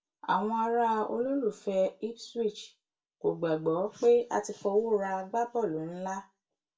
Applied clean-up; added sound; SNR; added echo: none; none; none; reverberation time 0.2 s.